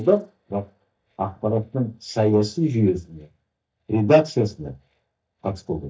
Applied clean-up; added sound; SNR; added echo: neural mask model DeepFilterNet 3.